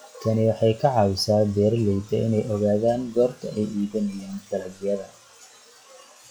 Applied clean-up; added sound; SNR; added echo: classical method log-MMSE.